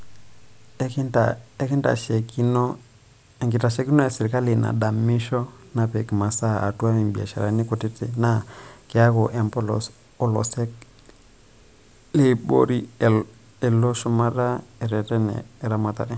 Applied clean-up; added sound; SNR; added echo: none; none; none; none.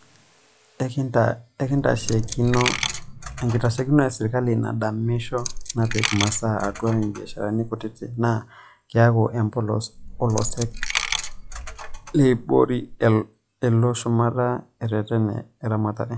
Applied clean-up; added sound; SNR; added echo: classical method log-MMSE.